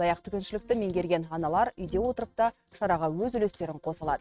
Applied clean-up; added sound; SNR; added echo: neural mask model RNNoise.